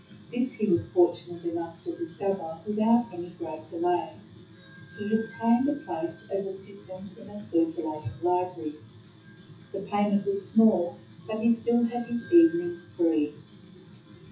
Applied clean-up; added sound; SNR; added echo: classical method WPE with log-MMSE.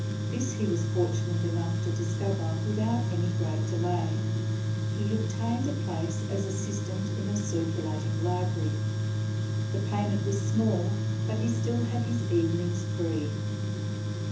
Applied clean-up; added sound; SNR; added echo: none; Tools; -4 dB; reverberation time 0.7 s.